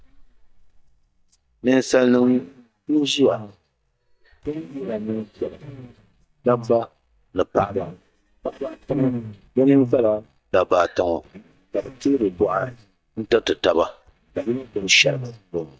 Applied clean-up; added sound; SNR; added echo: neural mask model DeepFilterNet 3.